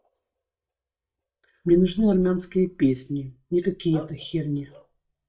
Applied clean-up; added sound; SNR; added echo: neural mask model DeepFilterNet 3.